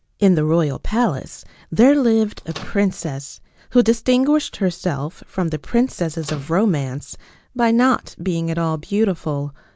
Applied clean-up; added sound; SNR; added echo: none; Microwave oven; 19 dB; none.